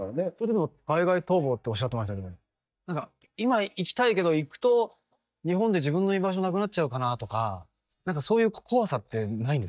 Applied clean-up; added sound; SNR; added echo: neural mask model DeepFilterNet 3.